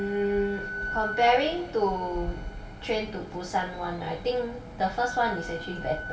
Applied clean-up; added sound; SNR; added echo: none; Wind instrument, woodwind instrument; 12 dB; reverberation time 1.8 s.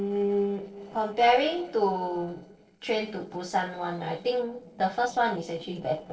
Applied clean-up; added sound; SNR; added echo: neural separator model SepFormer DNS4.